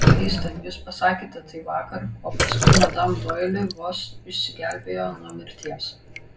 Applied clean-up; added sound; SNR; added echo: none; Drip; -3 dB; reverberation time 0.3 s.